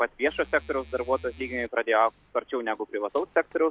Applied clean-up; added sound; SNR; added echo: none; Musical instrument; 20 dB; none.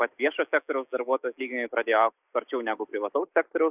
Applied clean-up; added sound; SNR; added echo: neural mask model Resemble Enhance denoiser.